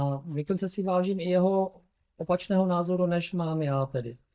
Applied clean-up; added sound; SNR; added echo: neural mask model DeepFilterNet 3.